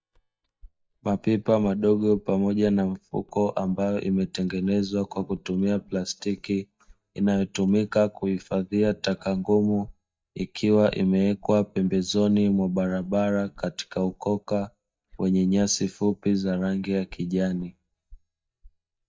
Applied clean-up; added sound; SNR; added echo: neural mask model DeepFilterNet 3.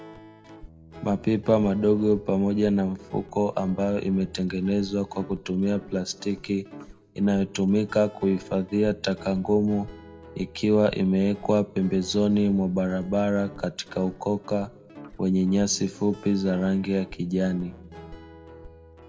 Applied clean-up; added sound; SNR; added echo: none; Guitar; 20 dB; reverberation time 0.3 s.